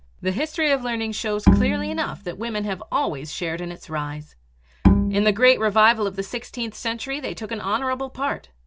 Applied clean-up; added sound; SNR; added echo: none; Bowed string instrument; -3 dB; none.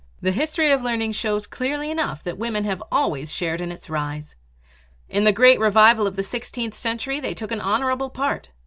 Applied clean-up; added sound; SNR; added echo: none; none; none; none.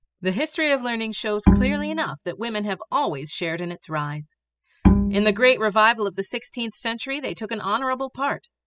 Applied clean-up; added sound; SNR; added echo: classical method spectral subtraction.